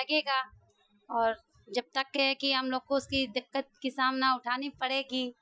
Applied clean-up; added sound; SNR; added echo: classical method Wiener filter.